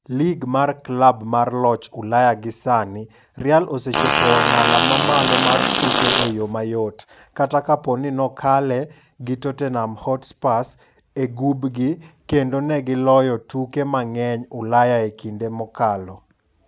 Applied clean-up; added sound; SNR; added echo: none; Fart; -2 dB; none.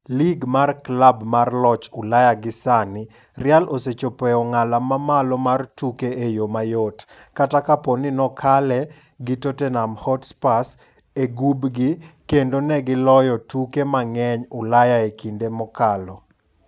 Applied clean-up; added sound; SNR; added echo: none; none; none; none.